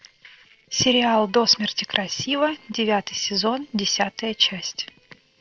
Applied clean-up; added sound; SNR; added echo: neural separator model SepFormer DNS4.